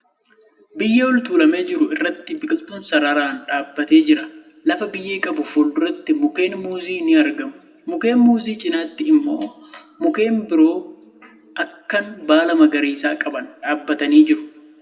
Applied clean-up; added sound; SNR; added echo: none; none; none; reverberation time 1.0 s.